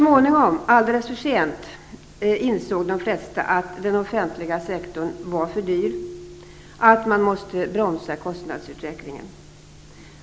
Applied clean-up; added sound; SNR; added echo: none; none; none; none.